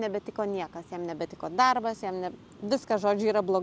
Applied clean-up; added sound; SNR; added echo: none; none; none; none.